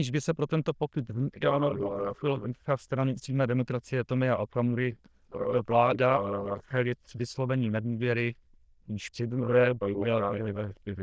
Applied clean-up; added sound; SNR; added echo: neural diffusion model UNIVERSE++.